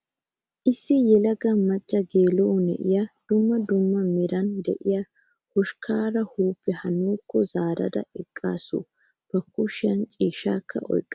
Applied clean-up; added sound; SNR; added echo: none; none; none; none.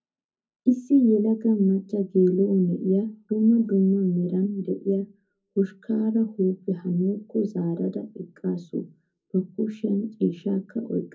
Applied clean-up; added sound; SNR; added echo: none; none; none; reverberation time 0.4 s.